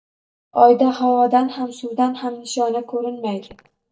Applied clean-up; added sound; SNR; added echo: neural mask model DeepFilterNet 3.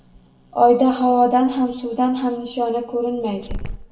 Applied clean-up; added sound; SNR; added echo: none; Growling; 16 dB; reverberation time 0.7 s.